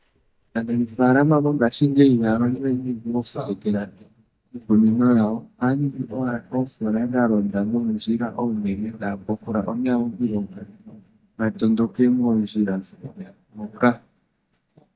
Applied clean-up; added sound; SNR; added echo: neural mask model DeepFilterNet 3.